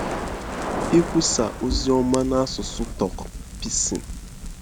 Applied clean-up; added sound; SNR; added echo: none; Crackle; 6 dB; none.